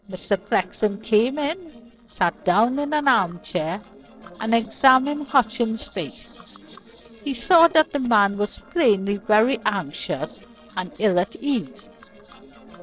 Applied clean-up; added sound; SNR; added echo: neural separator model SepFormer DNS4.